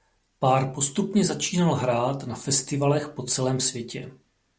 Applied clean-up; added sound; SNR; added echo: none; none; none; none.